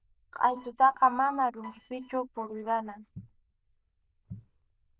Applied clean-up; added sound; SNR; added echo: neural diffusion model UNIVERSE++.